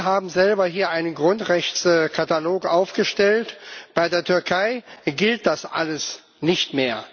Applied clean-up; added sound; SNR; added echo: none; none; none; none.